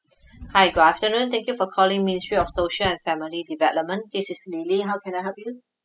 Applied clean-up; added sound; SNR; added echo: classical method spectral subtraction.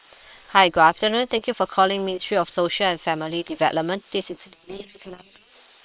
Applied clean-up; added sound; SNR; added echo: neural separator model SepFormer WHAM!.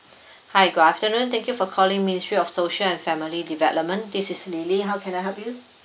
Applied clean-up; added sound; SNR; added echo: none; none; none; none.